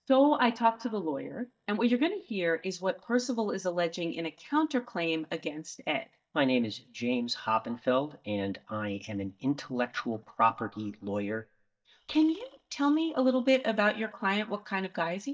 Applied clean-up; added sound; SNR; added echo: neural mask model DeepFilterNet 3.